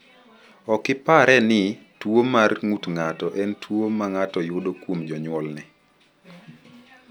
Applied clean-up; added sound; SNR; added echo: none; none; none; none.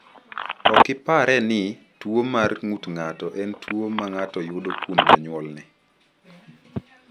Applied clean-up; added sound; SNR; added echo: none; Telephone; -1 dB; none.